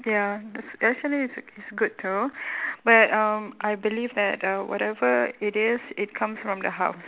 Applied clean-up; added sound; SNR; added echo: none; none; none; none.